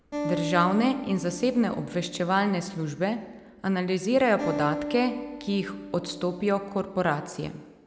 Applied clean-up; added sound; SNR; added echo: none; Acoustic guitar; 10 dB; none.